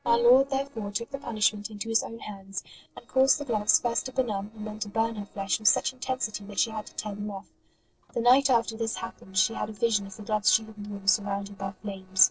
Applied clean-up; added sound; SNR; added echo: neural separator model SepFormer DNS4.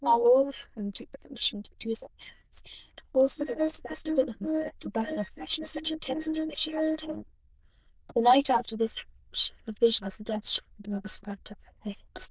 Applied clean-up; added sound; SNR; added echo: neural diffusion model UNIVERSE++.